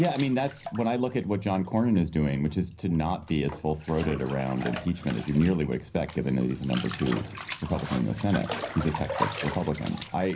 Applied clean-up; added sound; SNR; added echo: none; Bathtub (filling or washing); 11 dB; reverberation time 0.4 s.